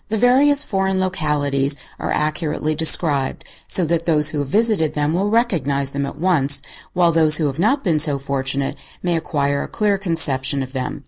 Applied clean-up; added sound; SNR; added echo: none; none; none; none.